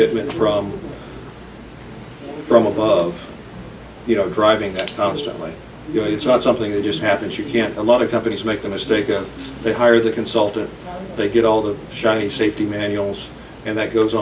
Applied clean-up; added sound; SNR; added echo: none; none; none; none.